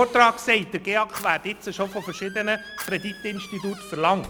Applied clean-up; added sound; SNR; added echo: none; Fire + Squeak; 17 dB; none.